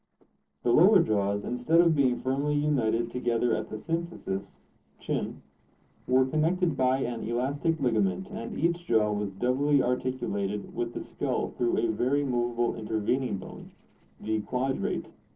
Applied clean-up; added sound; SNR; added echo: neural separator model SepFormer DNS4.